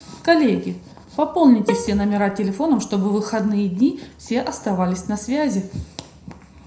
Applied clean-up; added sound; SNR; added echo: none; Bowed string instrument; 9 dB; reverberation time 0.5 s.